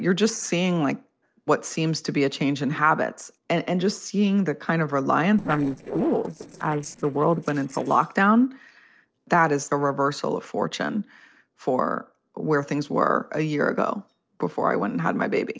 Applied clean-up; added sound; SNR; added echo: neural separator model SepFormer DNS4.